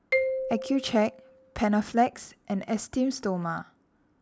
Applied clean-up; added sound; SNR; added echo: none; Marimba, xylophone; 7 dB; none.